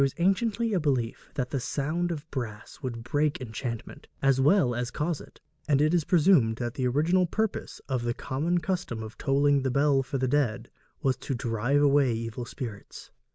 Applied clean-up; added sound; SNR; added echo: none; none; none; none.